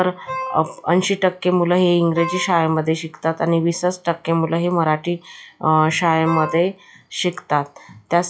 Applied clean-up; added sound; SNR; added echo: classical method log-MMSE.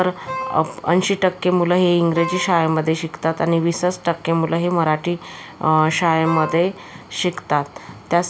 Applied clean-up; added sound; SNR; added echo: none; Wind instrument, woodwind instrument; 10 dB; none.